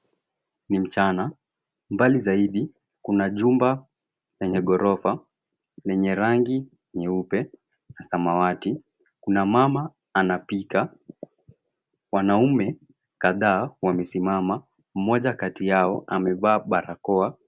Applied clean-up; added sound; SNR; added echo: none; none; none; none.